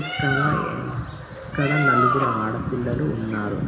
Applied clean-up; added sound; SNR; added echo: none; Bird; 2 dB; reverberation time 0.4 s.